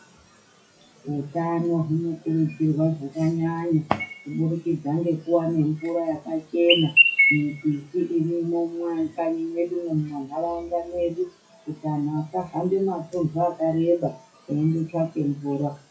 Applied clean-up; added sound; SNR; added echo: classical method WPE with log-MMSE.